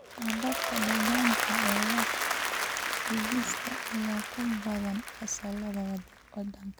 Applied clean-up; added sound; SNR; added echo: none; Applause; -1 dB; none.